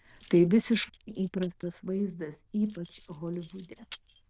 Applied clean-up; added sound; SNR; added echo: neural diffusion model UNIVERSE++.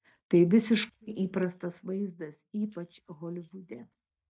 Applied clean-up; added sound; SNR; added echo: neural mask model DeepFilterNet 3.